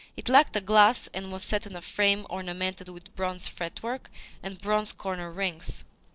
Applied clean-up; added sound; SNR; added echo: neural separator model SepFormer DNS4.